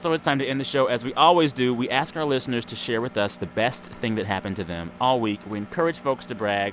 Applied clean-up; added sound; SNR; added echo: none; Engine; 20 dB; none.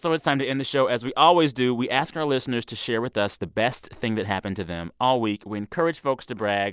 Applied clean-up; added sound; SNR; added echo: none; none; none; none.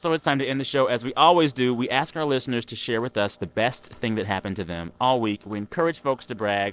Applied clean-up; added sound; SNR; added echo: neural separator model SepFormer DNS4.